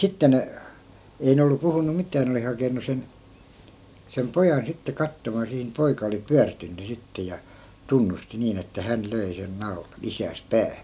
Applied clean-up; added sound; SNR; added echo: none; none; none; none.